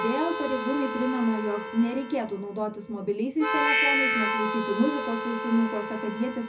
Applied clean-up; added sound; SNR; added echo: none; Harmonica; 2 dB; reverberation time 0.4 s.